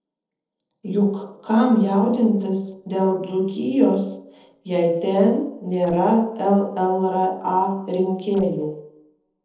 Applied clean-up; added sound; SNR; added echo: neural separator model SepFormer DNS4.